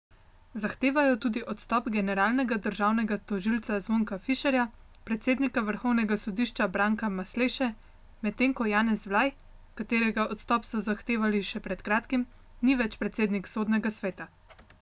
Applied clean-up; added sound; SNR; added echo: none; none; none; none.